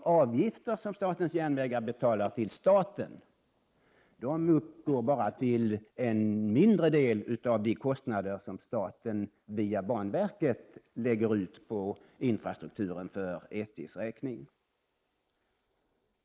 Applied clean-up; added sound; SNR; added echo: neural mask model Resemble Enhance denoiser.